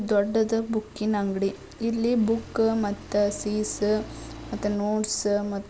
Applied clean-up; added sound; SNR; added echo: none; Accelerating, revving, vroom; 18 dB; none.